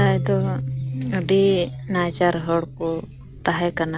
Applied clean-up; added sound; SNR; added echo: none; Marimba, xylophone; 6 dB; none.